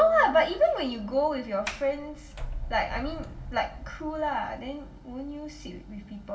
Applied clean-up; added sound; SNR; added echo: none; Sliding door; 10 dB; reverberation time 1.5 s.